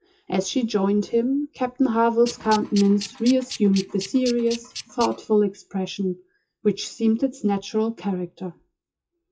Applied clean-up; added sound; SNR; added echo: classical method WPE with log-MMSE.